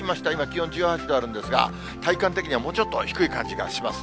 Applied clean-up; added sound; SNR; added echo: none; none; none; none.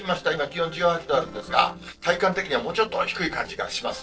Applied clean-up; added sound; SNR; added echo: neural separator model SepFormer DNS4.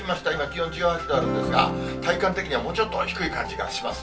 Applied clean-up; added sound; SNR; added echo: none; Acoustic guitar / Strum; 5 dB; reverberation time 0.3 s.